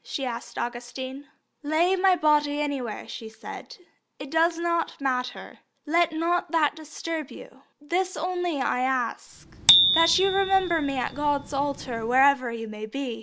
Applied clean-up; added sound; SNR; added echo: none; Bicycle bell; 0 dB; none.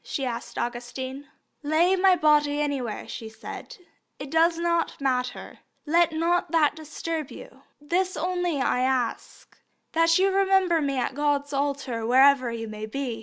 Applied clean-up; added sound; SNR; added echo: none; none; none; none.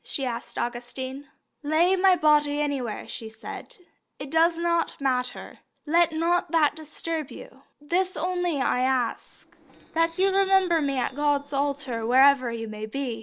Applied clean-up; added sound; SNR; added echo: neural separator model SepFormer DNS4.